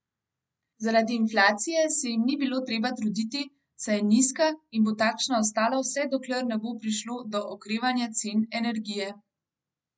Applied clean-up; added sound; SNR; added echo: none; none; none; none.